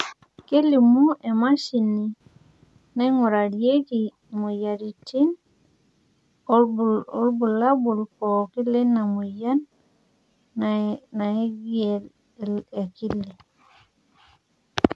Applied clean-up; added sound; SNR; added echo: none; none; none; none.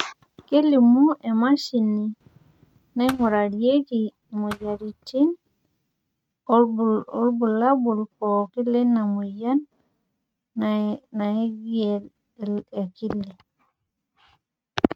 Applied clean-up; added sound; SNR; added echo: neural mask model RNNoise.